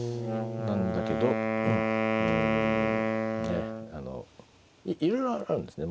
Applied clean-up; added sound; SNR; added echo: none; Wind instrument, woodwind instrument; -2 dB; none.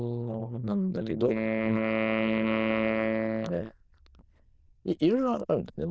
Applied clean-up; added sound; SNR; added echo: neural diffusion model UNIVERSE++.